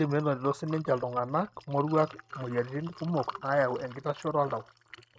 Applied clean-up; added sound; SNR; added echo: neural mask model RNNoise.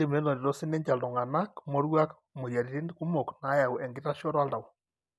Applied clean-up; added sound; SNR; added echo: none; none; none; none.